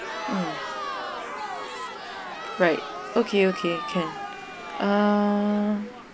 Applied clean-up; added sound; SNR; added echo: none; Crowd; 8 dB; none.